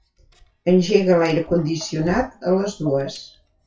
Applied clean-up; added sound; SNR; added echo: classical method WPE with log-MMSE.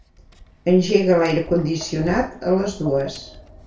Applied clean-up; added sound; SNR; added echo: none; Tap; 18 dB; reverberation time 0.3 s.